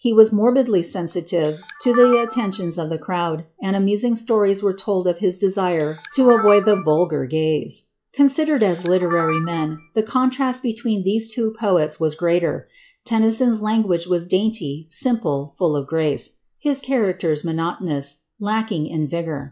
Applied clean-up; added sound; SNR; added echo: classical method log-MMSE.